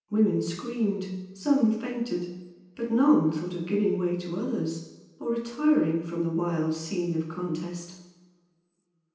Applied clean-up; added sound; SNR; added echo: none; none; none; reverberation time 0.9 s.